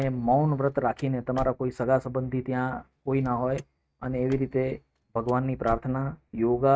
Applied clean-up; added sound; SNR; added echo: neural mask model RNNoise.